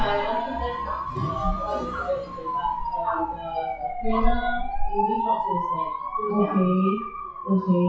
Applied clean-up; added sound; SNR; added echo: classical method WPE with log-MMSE.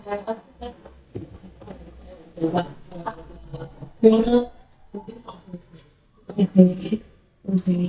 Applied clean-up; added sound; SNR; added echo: neural mask model DeepFilterNet 3.